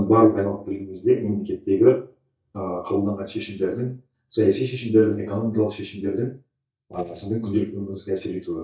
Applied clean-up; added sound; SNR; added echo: neural mask model DeepFilterNet 3.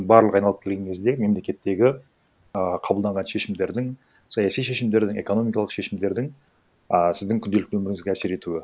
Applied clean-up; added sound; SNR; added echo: none; none; none; none.